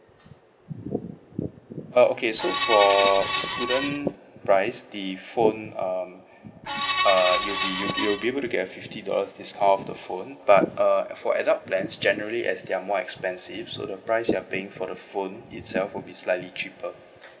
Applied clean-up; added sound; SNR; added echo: none; Screech; -1 dB; none.